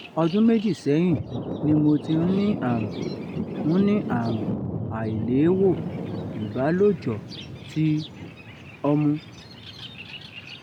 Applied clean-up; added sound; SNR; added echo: none; Thunder; 8 dB; none.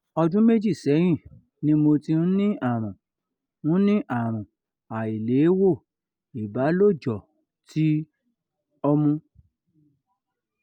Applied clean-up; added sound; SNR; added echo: none; none; none; none.